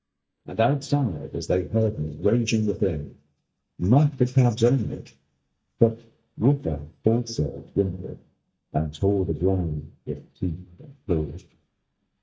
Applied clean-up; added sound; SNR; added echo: neural mask model DeepFilterNet 3.